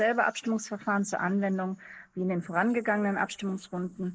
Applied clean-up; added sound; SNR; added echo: neural mask model Resemble Enhance denoiser.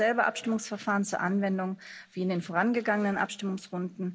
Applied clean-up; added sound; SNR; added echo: none; none; none; none.